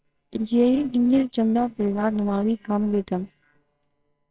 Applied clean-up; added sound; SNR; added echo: neural separator model SepFormer WHAMR!.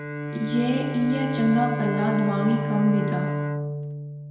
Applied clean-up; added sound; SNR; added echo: none; Bowed string instrument; 3 dB; reverberation time 1.0 s.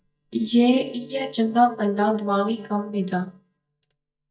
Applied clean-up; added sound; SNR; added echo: neural mask model DeepFilterNet 3.